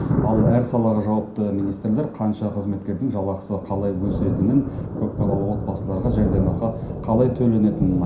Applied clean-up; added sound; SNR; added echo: none; Thunder; 4 dB; reverberation time 0.5 s.